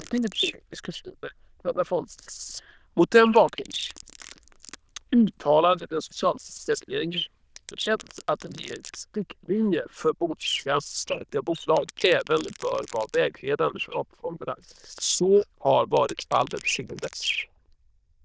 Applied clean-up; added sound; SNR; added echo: neural diffusion model UNIVERSE++.